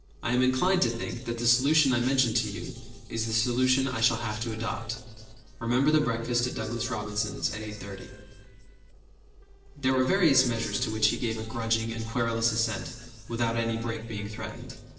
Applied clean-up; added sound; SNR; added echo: neural separator model SepFormer DNS4.